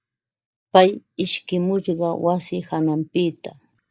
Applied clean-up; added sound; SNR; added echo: neural mask model DeepFilterNet 3.